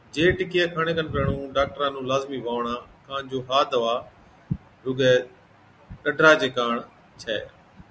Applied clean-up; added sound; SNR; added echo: none; none; none; none.